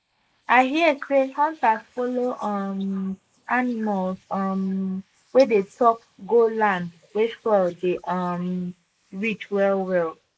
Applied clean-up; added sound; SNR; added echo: neural mask model Resemble Enhance denoiser.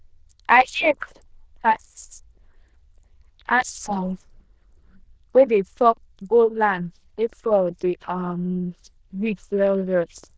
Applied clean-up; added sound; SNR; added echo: neural diffusion model UNIVERSE++.